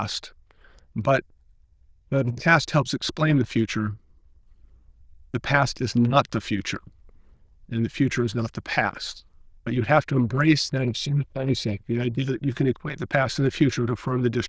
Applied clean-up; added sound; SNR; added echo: neural diffusion model UNIVERSE++.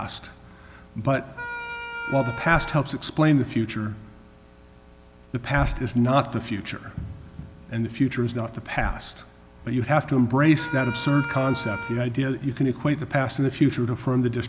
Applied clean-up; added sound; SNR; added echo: none; Wind instrument, woodwind instrument; 10 dB; none.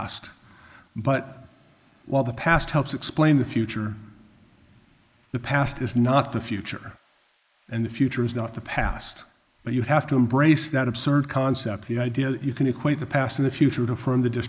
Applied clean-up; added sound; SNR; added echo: neural mask model Resemble Enhance denoiser.